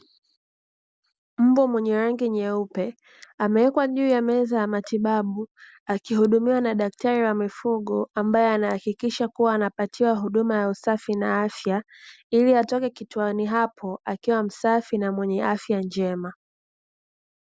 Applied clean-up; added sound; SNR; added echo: none; none; none; none.